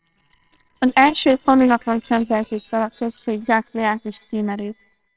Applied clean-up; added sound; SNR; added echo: neural separator model SepFormer WHAMR!.